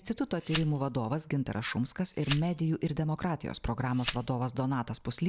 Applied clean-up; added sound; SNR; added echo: none; Glass; 10 dB; none.